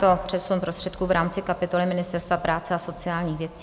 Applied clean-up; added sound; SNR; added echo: none; none; none; none.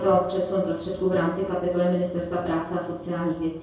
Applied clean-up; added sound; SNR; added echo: none; none; none; reverberation time 0.6 s.